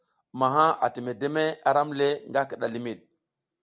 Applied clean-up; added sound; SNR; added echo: none; none; none; none.